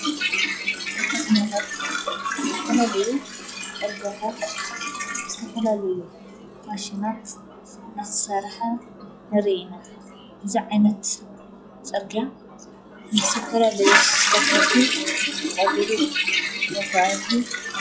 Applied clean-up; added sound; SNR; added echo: classical method log-MMSE.